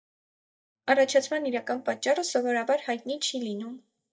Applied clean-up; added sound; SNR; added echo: neural mask model DeepFilterNet 3.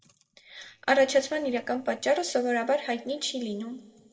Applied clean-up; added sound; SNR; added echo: neural separator model SepFormer DNS4.